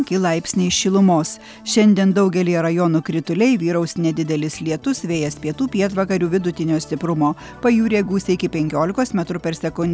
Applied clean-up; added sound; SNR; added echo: none; none; none; none.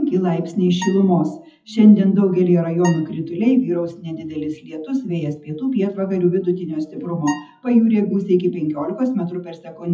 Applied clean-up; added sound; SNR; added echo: classical method WPE with log-MMSE.